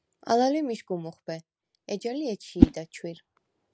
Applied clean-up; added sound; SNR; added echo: none; Whoosh, swoosh, swish; -3 dB; none.